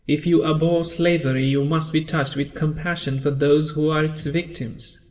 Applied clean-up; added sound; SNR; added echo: none; none; none; reverberation time 1.6 s.